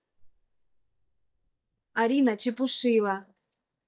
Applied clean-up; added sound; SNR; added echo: neural mask model DeepFilterNet 3.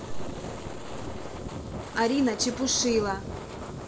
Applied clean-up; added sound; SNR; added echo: none; Fire; 8 dB; reverberation time 0.3 s.